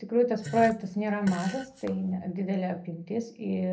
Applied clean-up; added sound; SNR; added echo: none; Fart; 14 dB; reverberation time 0.3 s.